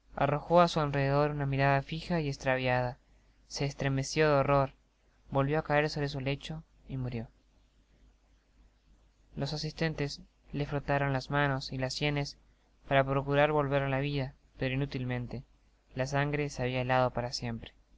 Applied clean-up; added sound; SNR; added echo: none; none; none; none.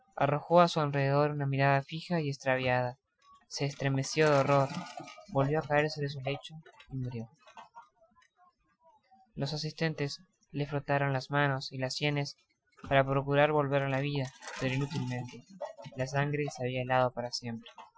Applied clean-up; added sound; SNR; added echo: classical method Wiener filter.